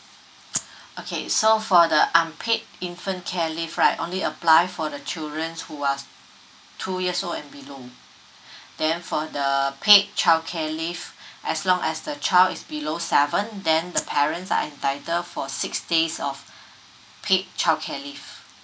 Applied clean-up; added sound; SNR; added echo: none; Rattle (instrument); 7 dB; none.